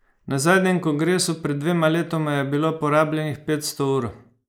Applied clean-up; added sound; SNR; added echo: neural mask model Resemble Enhance denoiser.